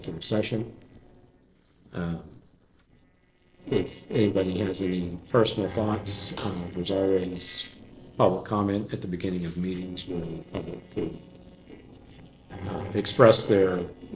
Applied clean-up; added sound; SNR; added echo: neural separator model SepFormer DNS4.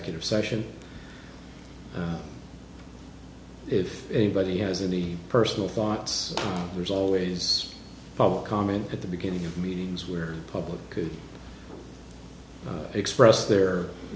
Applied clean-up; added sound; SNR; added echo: none; none; none; none.